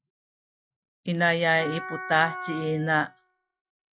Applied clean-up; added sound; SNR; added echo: classical method log-MMSE.